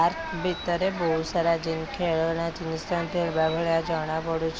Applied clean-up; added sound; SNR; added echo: none; Bird vocalization, bird call, bird song + Wind; 18 dB; none.